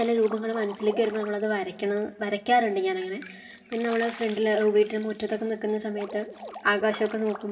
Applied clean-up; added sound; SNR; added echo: none; Drip; 17 dB; reverberation time 1.9 s.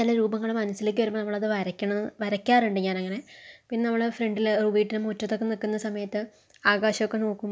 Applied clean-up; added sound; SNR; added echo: none; none; none; none.